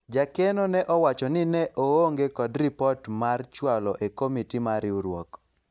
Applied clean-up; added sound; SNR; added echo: none; none; none; none.